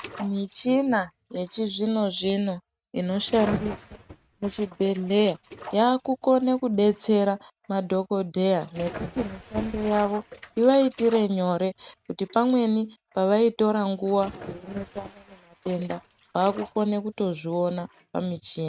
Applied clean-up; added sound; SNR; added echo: neural mask model RNNoise.